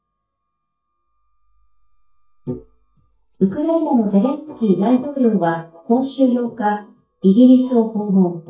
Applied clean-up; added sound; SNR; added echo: neural mask model DeepFilterNet 3.